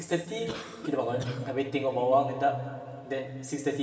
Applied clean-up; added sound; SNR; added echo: none; Cough; 12 dB; reverberation time 2.4 s.